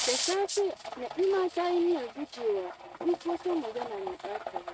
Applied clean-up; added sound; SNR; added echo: neural mask model RNNoise.